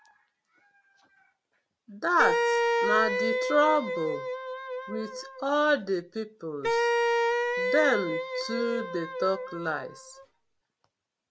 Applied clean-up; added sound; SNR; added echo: none; Wind instrument, woodwind instrument; -1 dB; none.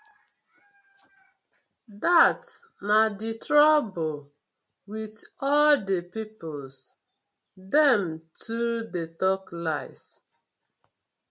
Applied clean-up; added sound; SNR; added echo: none; none; none; none.